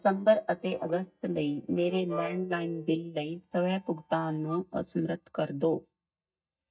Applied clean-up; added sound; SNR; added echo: neural mask model DeepFilterNet 3.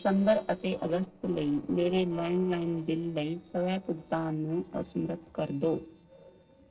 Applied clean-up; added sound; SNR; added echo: neural separator model SepFormer DNS4.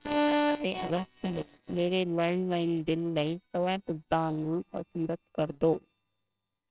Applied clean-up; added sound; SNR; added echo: neural separator model SepFormer WHAMR!.